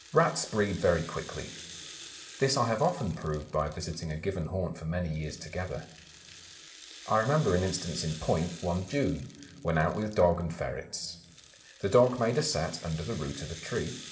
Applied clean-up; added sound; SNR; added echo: none; Rattle (instrument); 18 dB; reverberation time 2.6 s.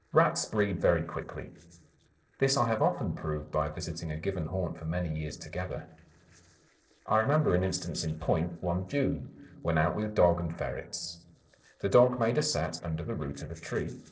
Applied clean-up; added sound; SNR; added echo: neural separator model SepFormer DNS4.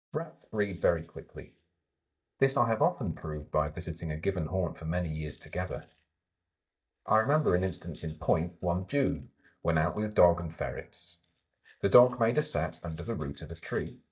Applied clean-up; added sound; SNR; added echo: neural mask model DeepFilterNet 3.